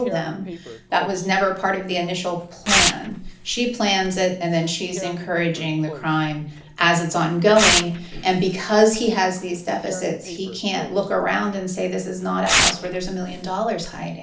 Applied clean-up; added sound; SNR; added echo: none; Tearing; 6 dB; reverberation time 0.4 s.